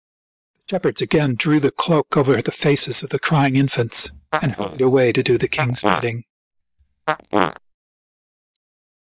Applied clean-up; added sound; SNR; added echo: neural mask model DeepFilterNet 3.